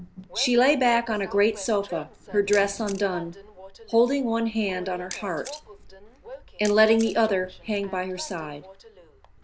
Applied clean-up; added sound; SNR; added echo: none; Train + Camera; 17 dB; none.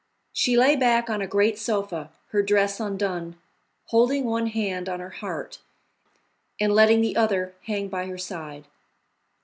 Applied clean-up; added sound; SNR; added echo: none; none; none; none.